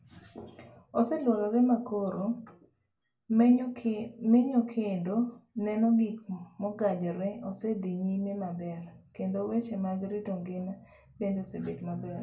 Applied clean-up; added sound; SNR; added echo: none; none; none; reverberation time 0.2 s.